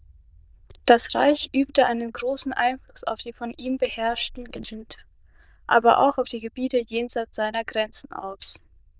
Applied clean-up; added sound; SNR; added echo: neural diffusion model UNIVERSE++.